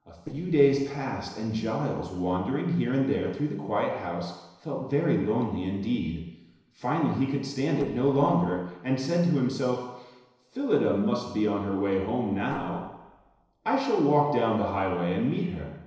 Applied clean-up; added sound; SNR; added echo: neural separator model SepFormer DNS4.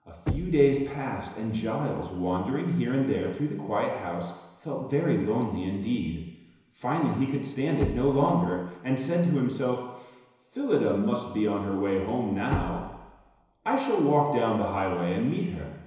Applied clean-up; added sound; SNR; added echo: none; Knock; 11 dB; reverberation time 1.0 s.